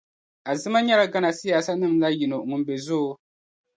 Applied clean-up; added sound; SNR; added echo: none; none; none; none.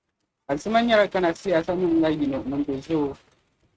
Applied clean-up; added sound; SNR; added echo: neural mask model RNNoise.